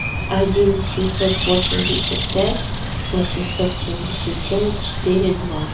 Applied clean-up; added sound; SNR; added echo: none; Bird; 1 dB; reverberation time 0.3 s.